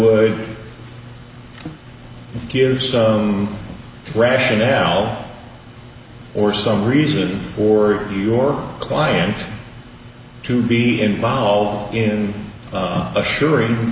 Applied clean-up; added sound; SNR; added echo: none; none; none; none.